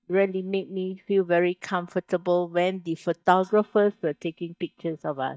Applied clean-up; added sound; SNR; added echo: neural mask model DeepFilterNet 3.